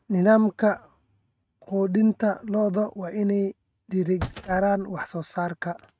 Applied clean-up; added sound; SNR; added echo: neural mask model RNNoise.